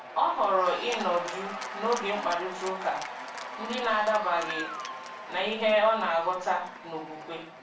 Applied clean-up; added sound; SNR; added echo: none; Applause / Cheering; 9 dB; reverberation time 0.3 s.